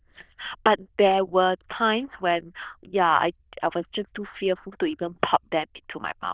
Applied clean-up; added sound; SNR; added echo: neural diffusion model UNIVERSE++.